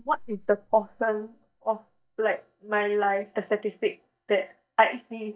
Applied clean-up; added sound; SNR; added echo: neural mask model DeepFilterNet 3.